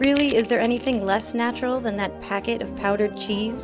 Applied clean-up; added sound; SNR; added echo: none; Crushing; 12 dB; none.